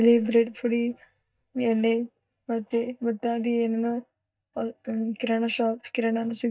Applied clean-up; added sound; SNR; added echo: neural mask model DeepFilterNet 3.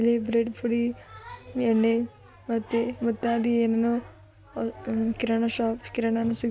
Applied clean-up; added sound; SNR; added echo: none; none; none; none.